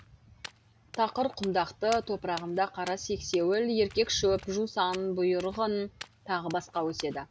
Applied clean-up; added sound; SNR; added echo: none; Walk, footsteps; 17 dB; none.